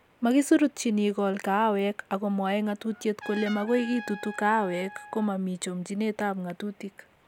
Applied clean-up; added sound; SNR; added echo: none; Trumpet; 17 dB; none.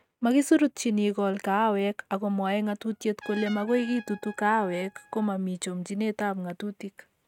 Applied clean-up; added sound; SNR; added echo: neural mask model RNNoise.